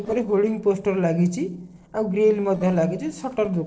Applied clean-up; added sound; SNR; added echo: neural separator model SepFormer DNS4.